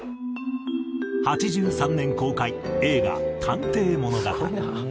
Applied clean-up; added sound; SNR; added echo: none; none; none; none.